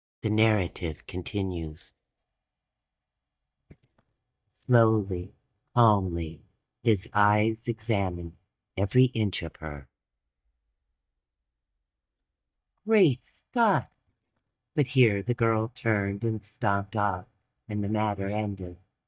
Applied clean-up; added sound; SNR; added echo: neural mask model DeepFilterNet 3.